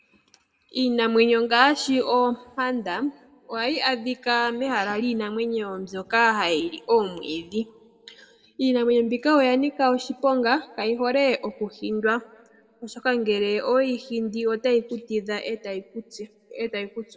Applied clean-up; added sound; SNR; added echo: none; none; none; reverberation time 0.6 s.